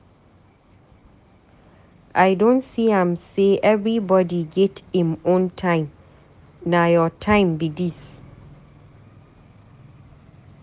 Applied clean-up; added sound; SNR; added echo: none; none; none; none.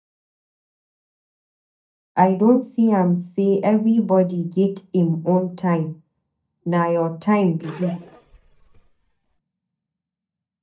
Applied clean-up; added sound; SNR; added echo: neural mask model DeepFilterNet 3.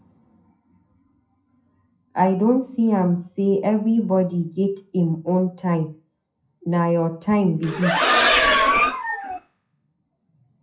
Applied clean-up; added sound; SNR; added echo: classical method WPE with log-MMSE.